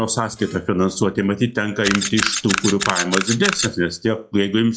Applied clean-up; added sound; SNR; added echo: classical method log-MMSE.